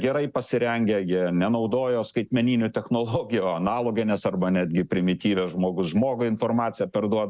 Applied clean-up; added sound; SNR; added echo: none; none; none; none.